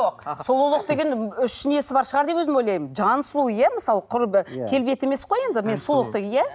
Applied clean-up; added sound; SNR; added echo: none; none; none; none.